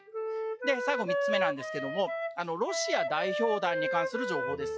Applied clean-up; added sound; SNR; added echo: classical method log-MMSE.